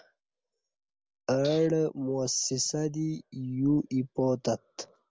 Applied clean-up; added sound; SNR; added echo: none; none; none; none.